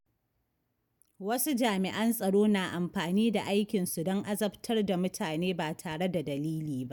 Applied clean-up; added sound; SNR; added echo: none; none; none; none.